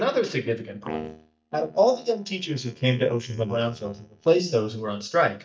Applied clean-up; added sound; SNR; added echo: neural mask model DeepFilterNet 3.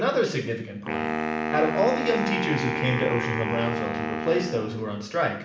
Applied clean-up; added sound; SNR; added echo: none; Wind instrument, woodwind instrument; 3 dB; reverberation time 0.6 s.